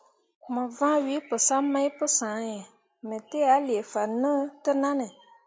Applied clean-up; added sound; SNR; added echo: none; none; none; none.